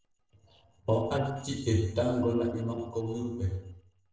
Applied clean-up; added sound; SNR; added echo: neural separator model SepFormer DNS4.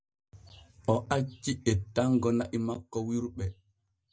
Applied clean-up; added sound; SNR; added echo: none; none; none; none.